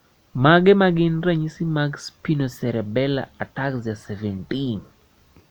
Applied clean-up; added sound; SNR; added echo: none; none; none; none.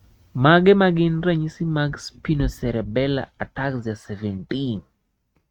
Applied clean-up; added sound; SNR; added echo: neural mask model RNNoise.